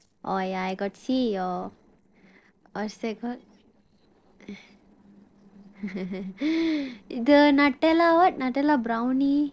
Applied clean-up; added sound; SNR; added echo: neural separator model SepFormer DNS4.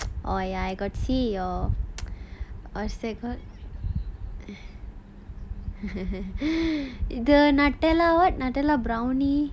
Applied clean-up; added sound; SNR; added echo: none; none; none; none.